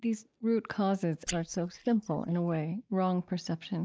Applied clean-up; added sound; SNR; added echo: neural mask model DeepFilterNet 3.